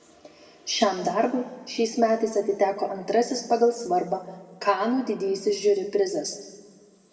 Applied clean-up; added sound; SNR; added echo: none; none; none; reverberation time 1.3 s.